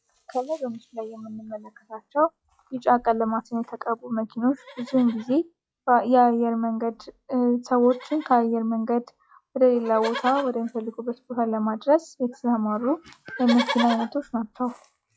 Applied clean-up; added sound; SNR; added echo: classical method log-MMSE.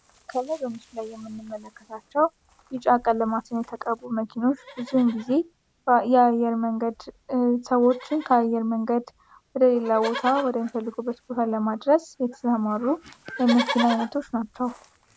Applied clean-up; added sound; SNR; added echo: none; Livestock, farm animals, working animals; 15 dB; none.